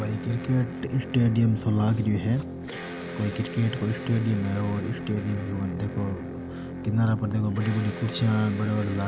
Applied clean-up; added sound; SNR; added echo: none; Electric guitar; 9 dB; none.